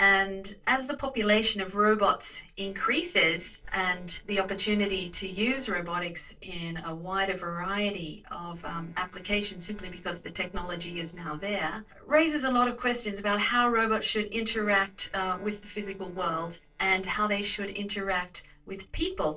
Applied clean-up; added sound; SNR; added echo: neural separator model SepFormer DNS4.